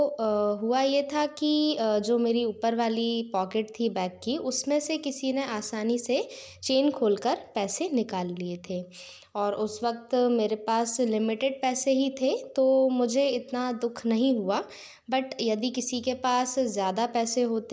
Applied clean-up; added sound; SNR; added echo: none; none; none; none.